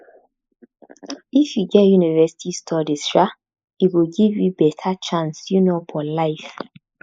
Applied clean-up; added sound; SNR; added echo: neural mask model Resemble Enhance denoiser.